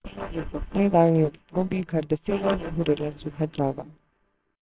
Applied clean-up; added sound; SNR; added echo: neural separator model SepFormer WHAMR!.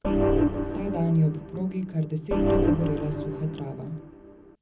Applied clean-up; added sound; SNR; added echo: none; Organ; -2 dB; reverberation time 0.4 s.